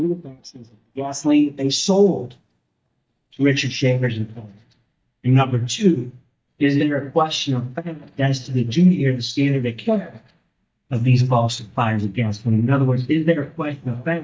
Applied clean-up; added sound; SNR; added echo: neural mask model DeepFilterNet 3.